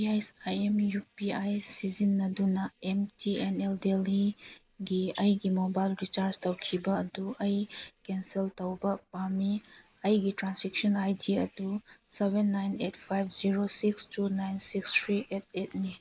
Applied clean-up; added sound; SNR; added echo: neural mask model Resemble Enhance denoiser.